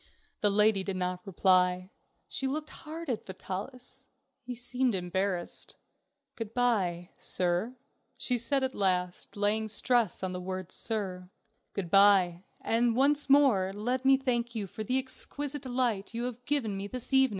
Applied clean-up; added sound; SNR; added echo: none; none; none; none.